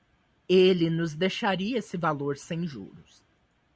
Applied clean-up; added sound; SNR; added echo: none; none; none; none.